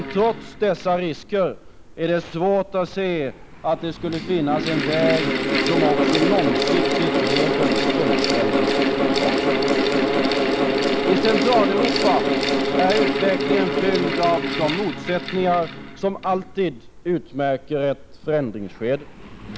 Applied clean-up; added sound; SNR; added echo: none; Mechanical fan; -1 dB; none.